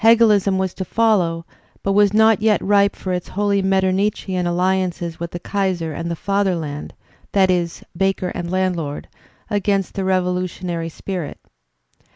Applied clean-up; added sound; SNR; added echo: none; none; none; none.